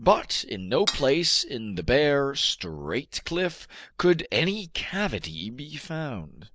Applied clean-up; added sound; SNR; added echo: none; Cutlery, silverware / Dishes, pots, and pans; 7 dB; none.